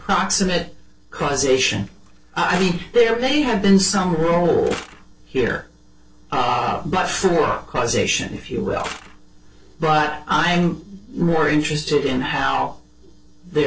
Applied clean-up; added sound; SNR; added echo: neural separator model SepFormer DNS4.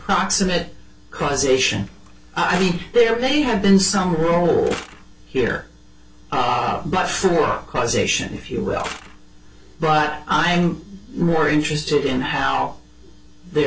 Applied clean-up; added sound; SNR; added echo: none; Mechanisms; 19 dB; reverberation time 0.2 s.